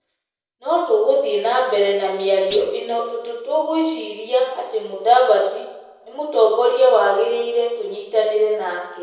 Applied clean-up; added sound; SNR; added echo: neural separator model SepFormer DNS4.